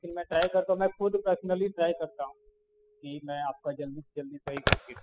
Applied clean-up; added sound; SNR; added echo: classical method spectral subtraction.